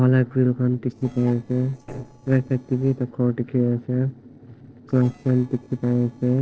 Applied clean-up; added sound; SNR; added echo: neural separator model SepFormer DNS4.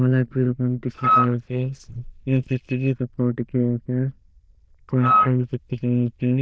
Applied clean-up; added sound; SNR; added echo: neural diffusion model UNIVERSE++.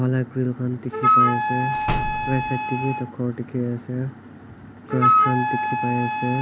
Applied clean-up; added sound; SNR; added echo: none; Wind instrument, woodwind instrument + Slam; -2 dB; none.